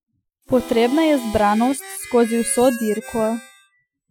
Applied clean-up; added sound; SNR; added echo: classical method Wiener filter.